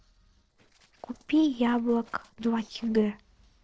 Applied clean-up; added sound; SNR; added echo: neural separator model SepFormer DNS4.